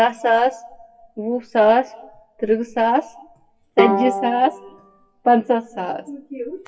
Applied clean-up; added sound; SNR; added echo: classical method WPE with log-MMSE.